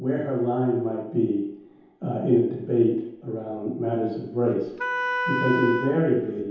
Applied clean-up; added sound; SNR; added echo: none; Wind instrument, woodwind instrument; 5 dB; reverberation time 0.8 s.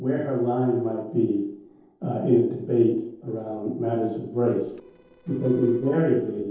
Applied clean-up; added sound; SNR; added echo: neural separator model SepFormer DNS4.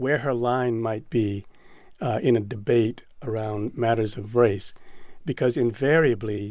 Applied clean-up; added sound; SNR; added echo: none; none; none; none.